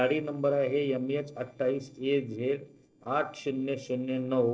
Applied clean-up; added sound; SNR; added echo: neural separator model SepFormer DNS4.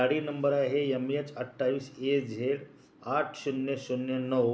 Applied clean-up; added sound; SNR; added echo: none; none; none; none.